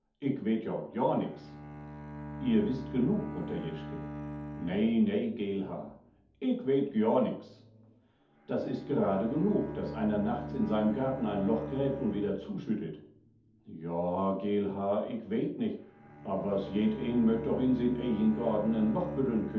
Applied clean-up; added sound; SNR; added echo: none; Bowed string instrument; 12 dB; reverberation time 0.6 s.